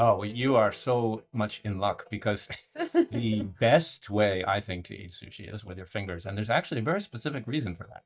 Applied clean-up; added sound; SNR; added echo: neural mask model DeepFilterNet 3.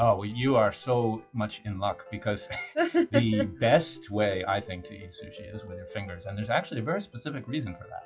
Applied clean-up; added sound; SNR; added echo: classical method WPE with log-MMSE.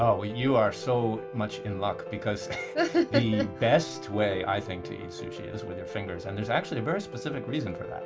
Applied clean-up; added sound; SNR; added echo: none; Piano; 10 dB; reverberation time 0.2 s.